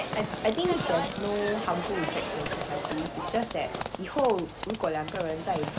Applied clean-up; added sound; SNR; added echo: none; Livestock, farm animals, working animals; 4 dB; none.